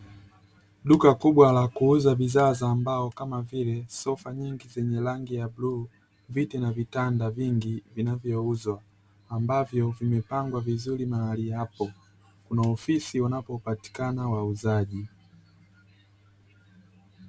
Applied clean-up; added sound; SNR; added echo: none; none; none; none.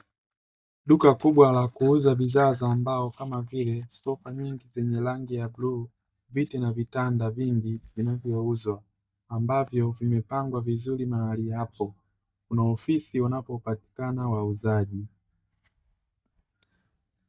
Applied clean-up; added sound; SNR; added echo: neural mask model DeepFilterNet 3.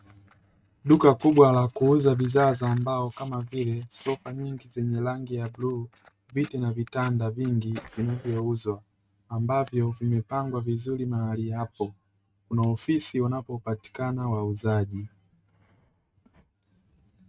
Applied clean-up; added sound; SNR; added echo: neural mask model RNNoise.